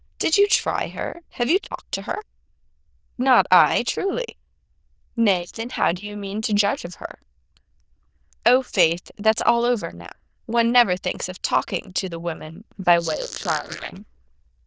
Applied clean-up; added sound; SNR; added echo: neural diffusion model UNIVERSE++.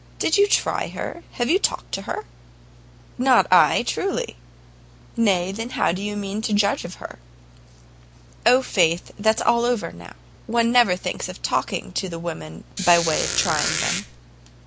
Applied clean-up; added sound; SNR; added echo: none; Squeak; 2 dB; none.